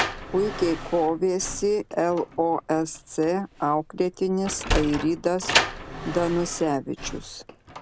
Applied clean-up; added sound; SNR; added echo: none; Sliding door; 6 dB; none.